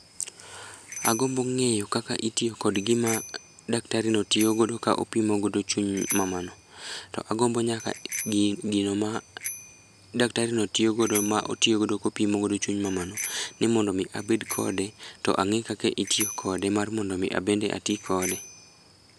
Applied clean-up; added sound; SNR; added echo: none; Bicycle bell; 9 dB; none.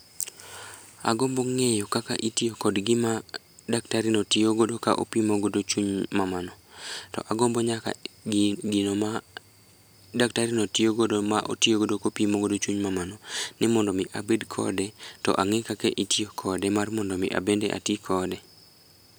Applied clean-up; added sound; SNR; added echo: none; none; none; none.